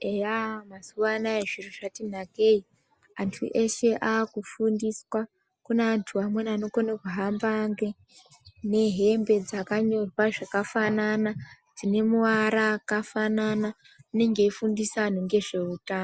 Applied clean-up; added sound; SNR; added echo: none; none; none; none.